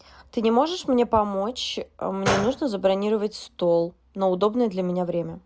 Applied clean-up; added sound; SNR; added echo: none; Gunshot, gunfire; 8 dB; none.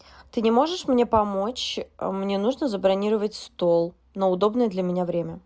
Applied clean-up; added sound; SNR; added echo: none; none; none; none.